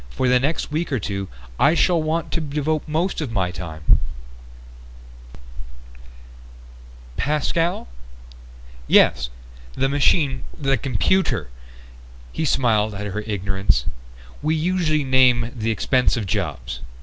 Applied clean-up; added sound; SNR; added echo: none; none; none; none.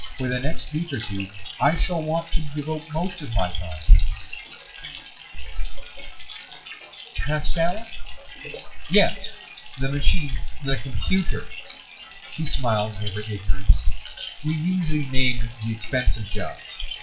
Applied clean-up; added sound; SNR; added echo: classical method WPE with log-MMSE.